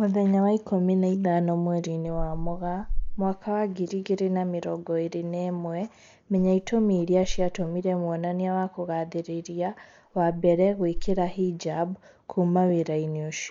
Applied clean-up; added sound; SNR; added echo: neural mask model Resemble Enhance denoiser.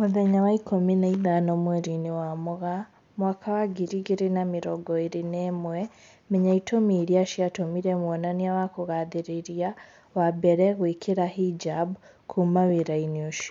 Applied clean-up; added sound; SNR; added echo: none; none; none; none.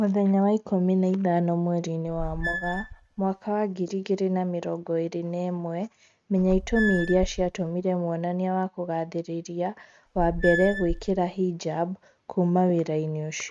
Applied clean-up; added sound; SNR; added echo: neural mask model RNNoise.